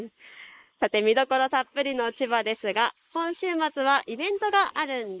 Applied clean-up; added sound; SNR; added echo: neural mask model Resemble Enhance denoiser.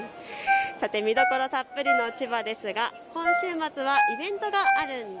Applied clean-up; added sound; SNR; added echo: none; Ringtone; -1 dB; none.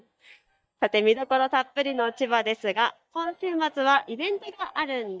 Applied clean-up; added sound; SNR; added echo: neural mask model DeepFilterNet 3.